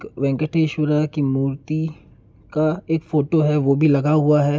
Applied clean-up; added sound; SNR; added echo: none; none; none; none.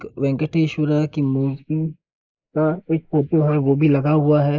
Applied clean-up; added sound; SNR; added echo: neural mask model Resemble Enhance denoiser.